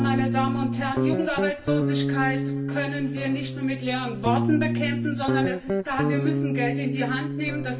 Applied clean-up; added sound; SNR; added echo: none; Guitar; -2 dB; reverberation time 0.3 s.